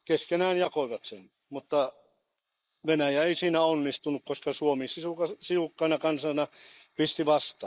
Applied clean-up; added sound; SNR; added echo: neural mask model Resemble Enhance denoiser.